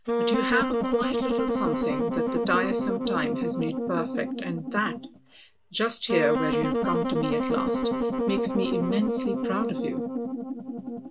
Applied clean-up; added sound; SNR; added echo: none; Wind instrument, woodwind instrument; -2 dB; none.